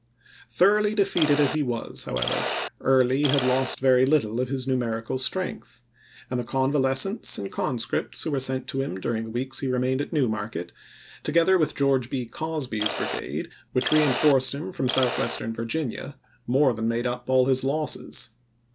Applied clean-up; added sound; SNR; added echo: none; Mechanisms; 4 dB; none.